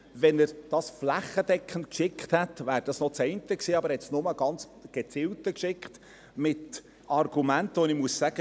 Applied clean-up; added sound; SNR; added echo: none; none; none; none.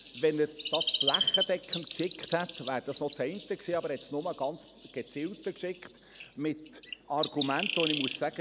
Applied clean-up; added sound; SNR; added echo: none; Chirp, tweet; -4 dB; none.